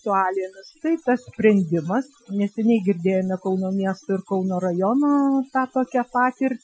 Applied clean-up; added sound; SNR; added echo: classical method Wiener filter.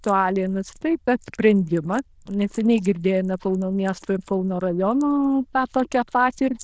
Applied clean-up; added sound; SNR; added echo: neural diffusion model UNIVERSE++.